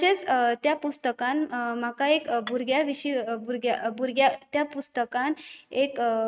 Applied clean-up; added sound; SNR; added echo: neural mask model RNNoise.